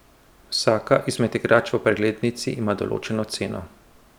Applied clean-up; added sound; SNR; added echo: none; none; none; none.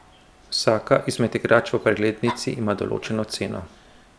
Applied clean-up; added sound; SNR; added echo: none; Dog; 19 dB; none.